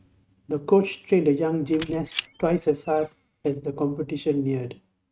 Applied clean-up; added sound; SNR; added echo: neural mask model RNNoise.